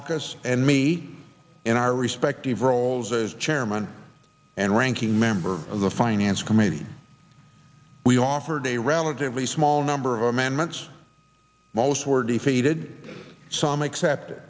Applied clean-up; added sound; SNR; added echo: none; none; none; none.